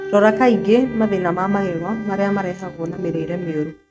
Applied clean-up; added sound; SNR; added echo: neural mask model RNNoise.